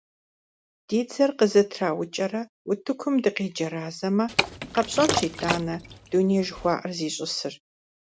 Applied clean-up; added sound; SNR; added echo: none; Liquid; 4 dB; none.